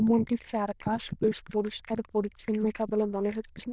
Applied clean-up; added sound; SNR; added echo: neural diffusion model UNIVERSE++.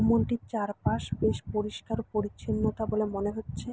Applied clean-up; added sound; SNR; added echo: none; none; none; none.